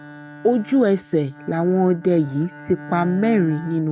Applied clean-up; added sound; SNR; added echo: neural mask model RNNoise.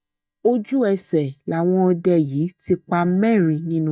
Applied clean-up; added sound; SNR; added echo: neural mask model DeepFilterNet 3.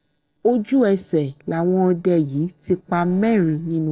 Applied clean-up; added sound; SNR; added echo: neural separator model SepFormer DNS4.